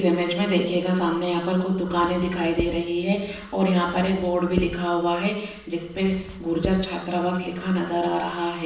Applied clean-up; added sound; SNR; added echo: none; Writing; 13 dB; reverberation time 0.8 s.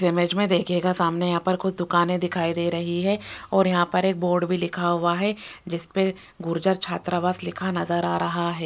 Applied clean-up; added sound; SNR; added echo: none; none; none; none.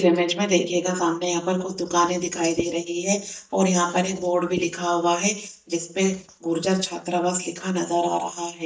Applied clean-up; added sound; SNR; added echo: neural mask model DeepFilterNet 3.